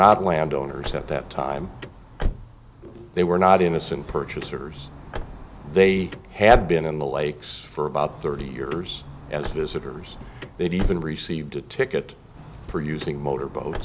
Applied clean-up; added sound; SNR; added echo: none; Car; 10 dB; none.